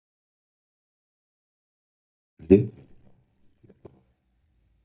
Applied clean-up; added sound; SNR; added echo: neural mask model DeepFilterNet 3.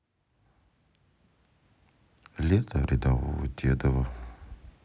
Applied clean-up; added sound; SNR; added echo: none; none; none; none.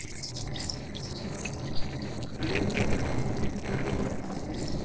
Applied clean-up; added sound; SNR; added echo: neural separator model SepFormer DNS4.